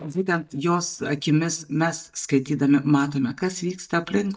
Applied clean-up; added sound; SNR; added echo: neural mask model DeepFilterNet 3.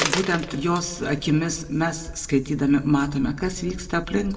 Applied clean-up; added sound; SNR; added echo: none; Coin (dropping); 12 dB; reverberation time 1.2 s.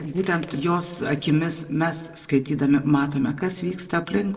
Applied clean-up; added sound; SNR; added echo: neural separator model SepFormer DNS4.